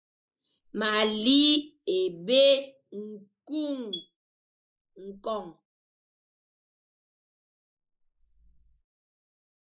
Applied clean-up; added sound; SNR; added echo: neural mask model Resemble Enhance denoiser.